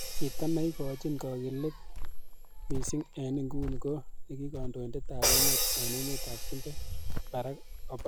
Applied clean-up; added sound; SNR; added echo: none; Crash cymbal + Cricket; -5 dB; none.